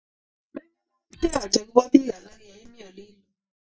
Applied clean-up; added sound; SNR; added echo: neural mask model DeepFilterNet 3.